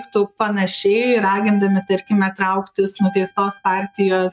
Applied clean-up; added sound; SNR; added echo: neural mask model RNNoise.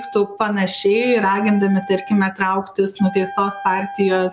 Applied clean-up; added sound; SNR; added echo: none; Wind instrument, woodwind instrument; 15 dB; none.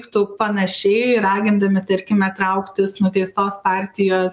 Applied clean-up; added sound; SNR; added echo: none; none; none; none.